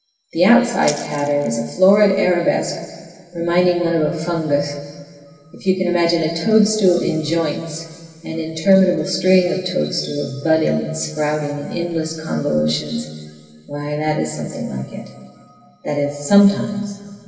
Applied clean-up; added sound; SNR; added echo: none; Rattle (instrument); 16 dB; reverberation time 2.3 s.